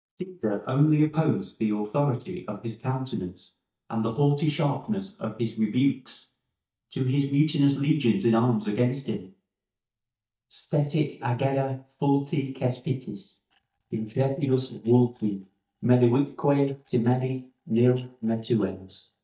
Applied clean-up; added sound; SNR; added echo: neural mask model DeepFilterNet 3.